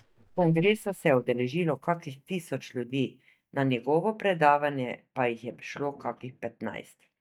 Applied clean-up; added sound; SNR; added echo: neural mask model DeepFilterNet 3.